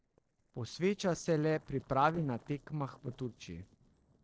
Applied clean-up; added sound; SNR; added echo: neural separator model SepFormer DNS4.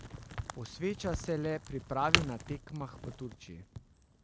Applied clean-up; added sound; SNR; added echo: none; Crack; 1 dB; none.